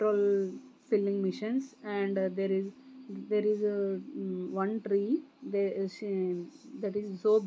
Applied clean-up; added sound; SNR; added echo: none; none; none; none.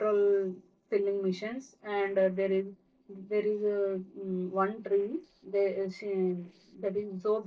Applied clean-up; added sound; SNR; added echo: neural separator model SepFormer DNS4.